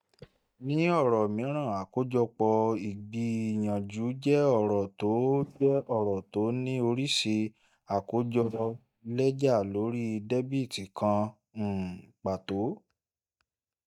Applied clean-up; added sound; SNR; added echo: neural mask model DeepFilterNet 3.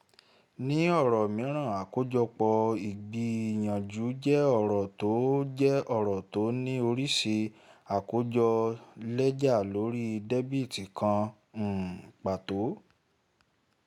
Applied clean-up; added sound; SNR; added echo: none; none; none; none.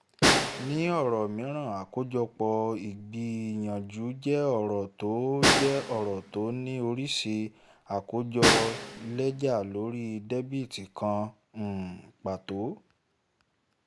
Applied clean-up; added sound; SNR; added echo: none; Snare drum; 0 dB; none.